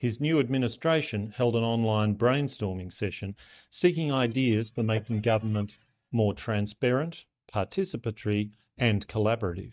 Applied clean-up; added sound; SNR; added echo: neural mask model DeepFilterNet 3.